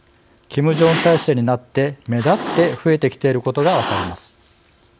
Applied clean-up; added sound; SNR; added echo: none; Cat; 10 dB; none.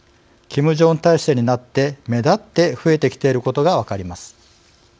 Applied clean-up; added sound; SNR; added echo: none; none; none; none.